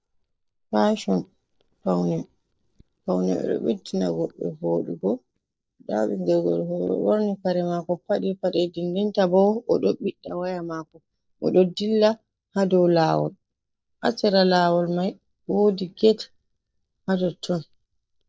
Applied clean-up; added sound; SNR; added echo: neural mask model DeepFilterNet 3.